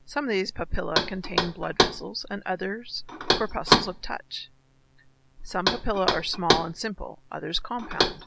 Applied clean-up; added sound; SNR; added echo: none; Knock; -2 dB; none.